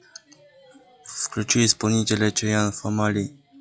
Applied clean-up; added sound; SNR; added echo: classical method log-MMSE.